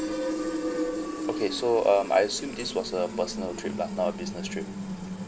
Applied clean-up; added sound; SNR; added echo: none; Fill (with liquid); 4 dB; none.